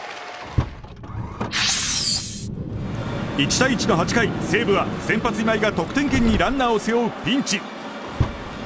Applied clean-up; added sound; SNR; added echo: none; Car; 5 dB; none.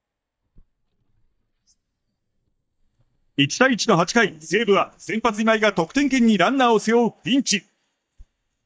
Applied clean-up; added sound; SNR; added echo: neural mask model DeepFilterNet 3.